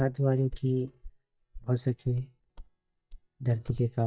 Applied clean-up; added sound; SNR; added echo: neural mask model DeepFilterNet 3.